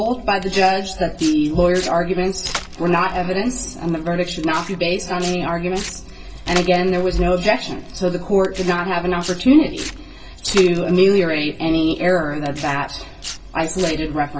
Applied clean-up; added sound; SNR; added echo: none; Tearing; 17 dB; reverberation time 0.1 s.